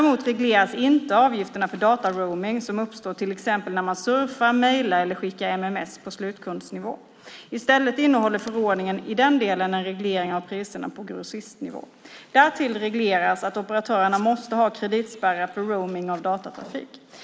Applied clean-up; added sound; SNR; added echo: none; none; none; none.